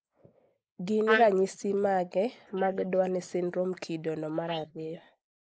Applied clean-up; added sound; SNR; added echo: neural mask model Resemble Enhance denoiser.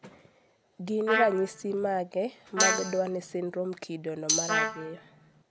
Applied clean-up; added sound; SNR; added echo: none; Trumpet + Tambourine; -1 dB; none.